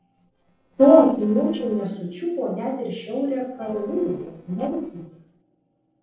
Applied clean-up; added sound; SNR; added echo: neural separator model SepFormer DNS4.